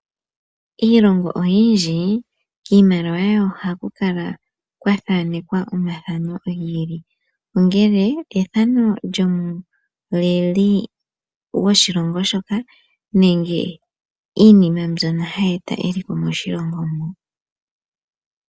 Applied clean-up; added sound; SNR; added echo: none; none; none; none.